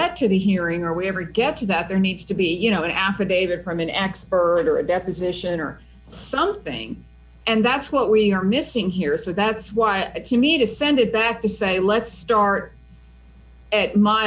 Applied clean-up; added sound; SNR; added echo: none; none; none; none.